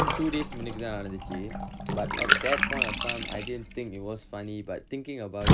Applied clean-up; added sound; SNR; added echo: none; Bathtub (filling or washing) / Water; -5 dB; none.